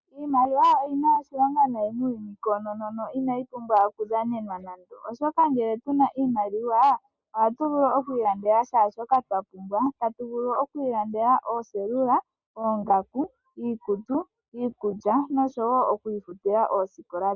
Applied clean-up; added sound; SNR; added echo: none; none; none; none.